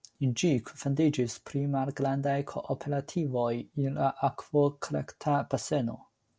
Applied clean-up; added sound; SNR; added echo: none; none; none; none.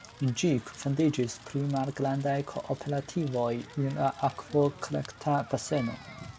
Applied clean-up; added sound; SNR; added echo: none; Crackle; 18 dB; none.